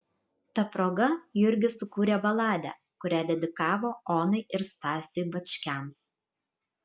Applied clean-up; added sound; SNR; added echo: none; none; none; none.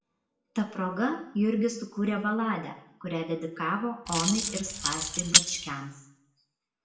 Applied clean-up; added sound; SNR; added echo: none; Keys jangling; -4 dB; reverberation time 0.6 s.